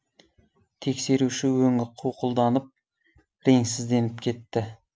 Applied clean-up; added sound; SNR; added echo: none; none; none; none.